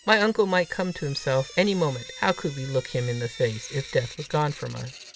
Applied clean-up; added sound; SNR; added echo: none; Drip / Sink (filling or washing); 17 dB; none.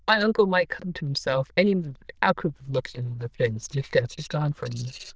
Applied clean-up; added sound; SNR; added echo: neural diffusion model UNIVERSE++.